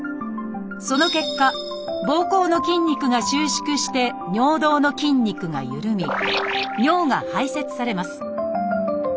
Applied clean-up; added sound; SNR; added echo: none; none; none; none.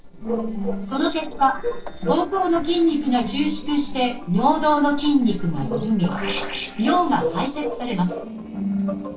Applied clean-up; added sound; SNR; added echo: neural separator model SepFormer DNS4.